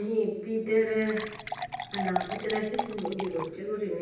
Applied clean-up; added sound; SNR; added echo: none; Fill (with liquid) / Water; 6 dB; reverberation time 0.9 s.